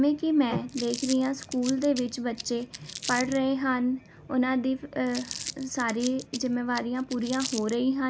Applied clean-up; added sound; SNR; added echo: none; Crumpling, crinkling; 12 dB; none.